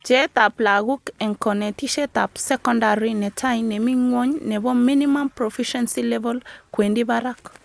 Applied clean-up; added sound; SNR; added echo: none; none; none; none.